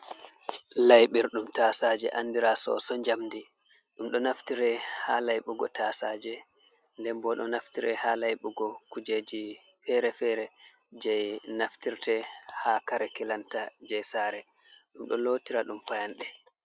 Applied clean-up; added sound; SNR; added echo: none; none; none; none.